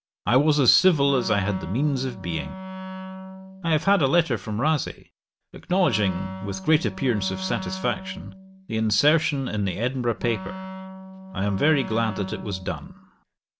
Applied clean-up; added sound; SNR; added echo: none; Wind instrument, woodwind instrument; 12 dB; none.